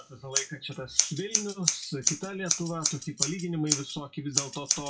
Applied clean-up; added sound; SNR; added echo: classical method WPE with log-MMSE.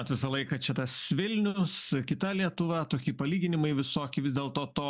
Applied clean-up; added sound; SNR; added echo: none; none; none; none.